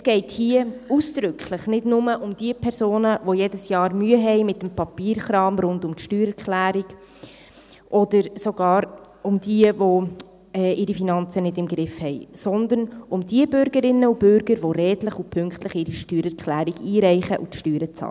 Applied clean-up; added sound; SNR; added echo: none; none; none; none.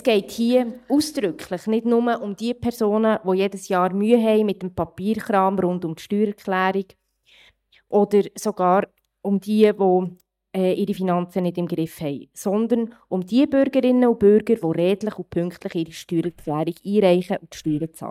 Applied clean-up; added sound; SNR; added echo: neural mask model DeepFilterNet 3.